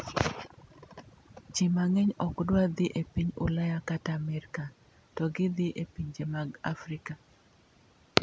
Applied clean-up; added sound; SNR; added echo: none; none; none; none.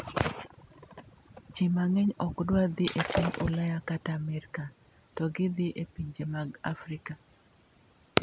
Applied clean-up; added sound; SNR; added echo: none; Shatter; 4 dB; none.